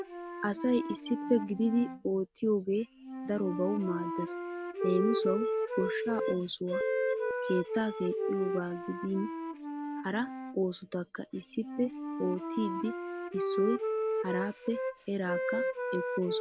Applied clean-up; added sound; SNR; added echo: none; Wind instrument, woodwind instrument + Telephone; 3 dB; none.